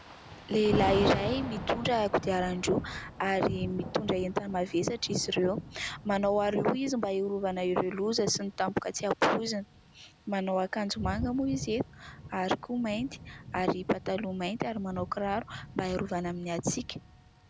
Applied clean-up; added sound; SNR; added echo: none; Thunder / Rain; 11 dB; none.